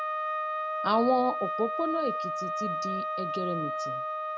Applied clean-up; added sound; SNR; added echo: none; Wind instrument, woodwind instrument; 0 dB; none.